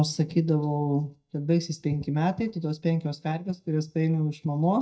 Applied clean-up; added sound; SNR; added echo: neural mask model DeepFilterNet 3.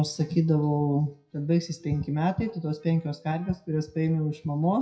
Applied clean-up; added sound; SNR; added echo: classical method WPE with log-MMSE.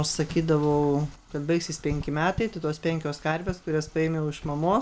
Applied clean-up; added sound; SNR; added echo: none; none; none; none.